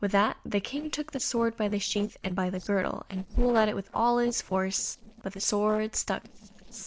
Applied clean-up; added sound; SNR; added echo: neural separator model SepFormer DNS4.